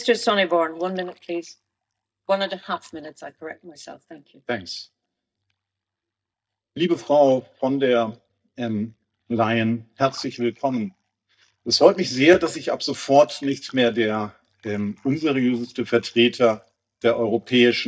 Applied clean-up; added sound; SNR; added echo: neural mask model DeepFilterNet 3.